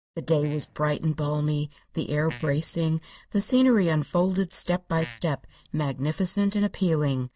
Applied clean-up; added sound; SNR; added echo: neural mask model DeepFilterNet 3.